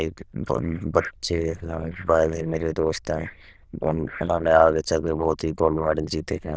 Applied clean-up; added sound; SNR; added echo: neural diffusion model UNIVERSE++.